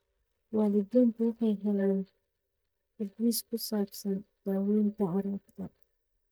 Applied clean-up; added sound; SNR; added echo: neural mask model DeepFilterNet 3.